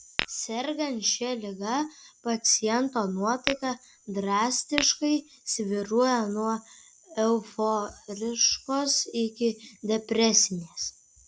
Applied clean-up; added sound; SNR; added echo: none; Tap / Glass; 8 dB; none.